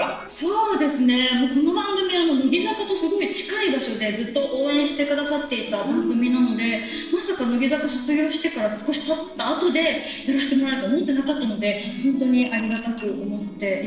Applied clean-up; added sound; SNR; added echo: neural separator model SepFormer DNS4.